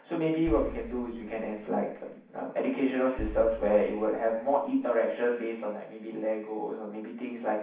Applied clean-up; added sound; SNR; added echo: none; Boom; 13 dB; reverberation time 0.7 s.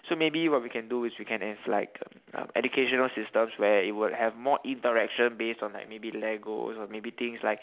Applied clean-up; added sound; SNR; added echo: none; none; none; none.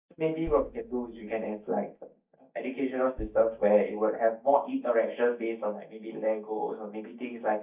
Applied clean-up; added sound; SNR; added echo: neural mask model DeepFilterNet 3.